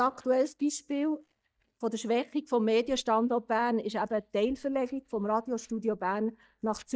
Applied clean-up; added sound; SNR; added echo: neural mask model DeepFilterNet 3.